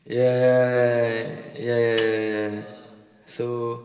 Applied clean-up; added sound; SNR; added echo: none; Snare drum; 17 dB; reverberation time 2.7 s.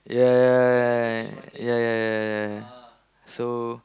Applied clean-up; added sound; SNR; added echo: none; none; none; none.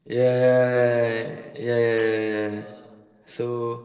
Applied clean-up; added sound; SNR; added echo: neural separator model SepFormer DNS4.